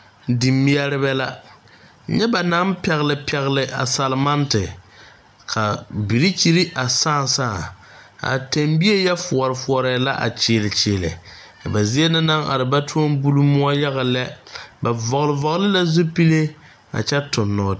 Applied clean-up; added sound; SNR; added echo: none; none; none; none.